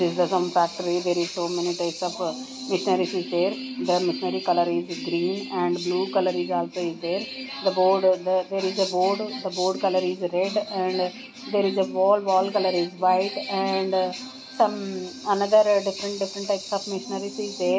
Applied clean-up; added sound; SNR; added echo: none; none; none; none.